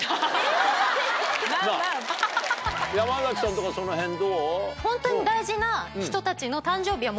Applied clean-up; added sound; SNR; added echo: none; Wind instrument, woodwind instrument; 15 dB; none.